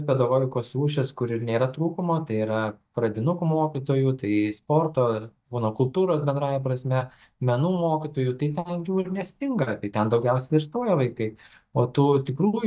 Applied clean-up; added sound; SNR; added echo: neural mask model DeepFilterNet 3.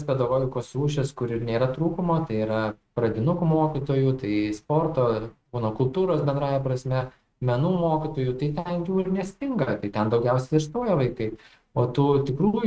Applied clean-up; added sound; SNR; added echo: neural mask model RNNoise.